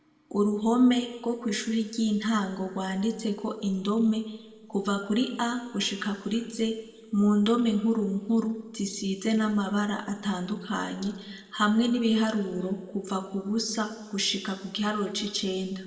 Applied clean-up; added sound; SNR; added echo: none; none; none; reverberation time 1.4 s.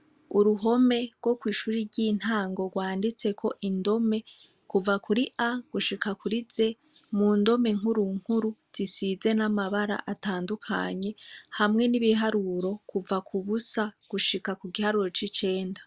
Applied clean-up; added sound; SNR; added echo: none; none; none; none.